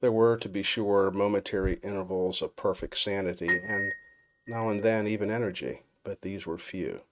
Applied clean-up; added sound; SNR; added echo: neural mask model RNNoise.